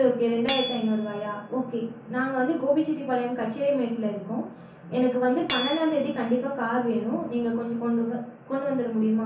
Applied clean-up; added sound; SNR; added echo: none; Hammer / Chink, clink; 13 dB; reverberation time 0.6 s.